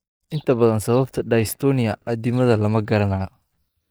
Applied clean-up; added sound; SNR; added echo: neural mask model DeepFilterNet 3.